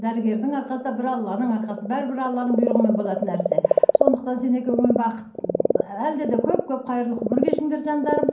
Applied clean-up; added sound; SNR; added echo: none; Frog; 1 dB; reverberation time 0.6 s.